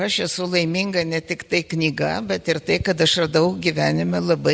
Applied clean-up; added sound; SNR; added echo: none; none; none; none.